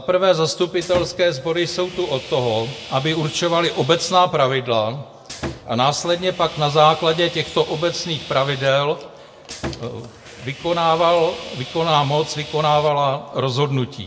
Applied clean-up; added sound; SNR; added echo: none; Sawing; 15 dB; reverberation time 0.5 s.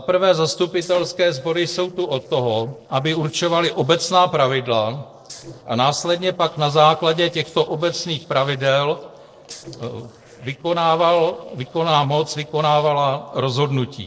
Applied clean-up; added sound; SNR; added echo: neural separator model SepFormer DNS4.